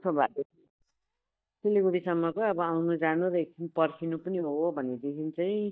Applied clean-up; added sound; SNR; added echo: neural mask model DeepFilterNet 3.